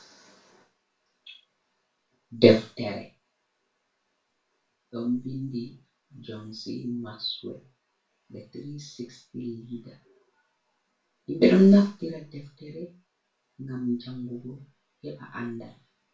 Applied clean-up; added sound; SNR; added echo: none; none; none; reverberation time 0.2 s.